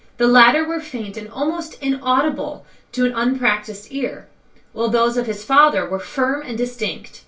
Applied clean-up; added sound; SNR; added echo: none; none; none; reverberation time 0.2 s.